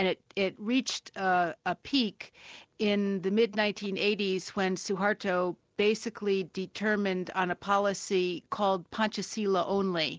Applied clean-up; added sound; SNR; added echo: none; none; none; none.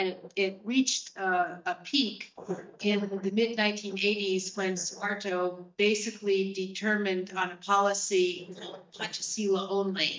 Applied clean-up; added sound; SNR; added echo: neural mask model DeepFilterNet 3.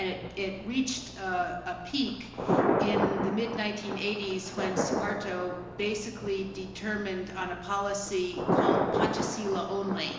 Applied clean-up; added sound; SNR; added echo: none; Thunder; 0 dB; reverberation time 1.0 s.